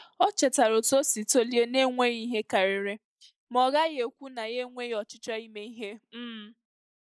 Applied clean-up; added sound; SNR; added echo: neural mask model Resemble Enhance denoiser.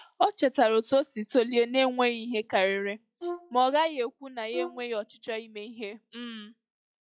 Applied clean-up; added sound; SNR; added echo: classical method log-MMSE.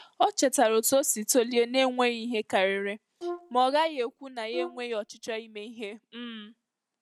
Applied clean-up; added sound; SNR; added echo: none; Brass instrument; 13 dB; none.